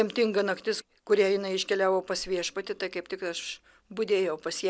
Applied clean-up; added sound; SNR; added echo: none; none; none; none.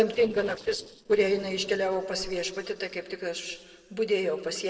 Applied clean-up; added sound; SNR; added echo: neural separator model SepFormer DNS4.